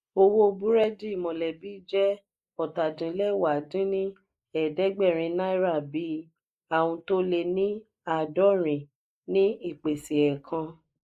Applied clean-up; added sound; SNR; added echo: neural mask model Resemble Enhance denoiser.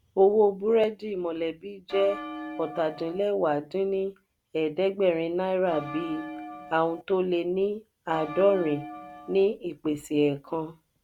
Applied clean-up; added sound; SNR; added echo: none; Bell; 11 dB; none.